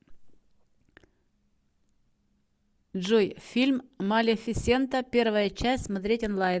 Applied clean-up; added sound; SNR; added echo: none; none; none; none.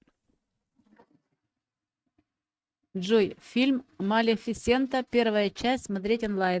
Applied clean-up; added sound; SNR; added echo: neural mask model RNNoise.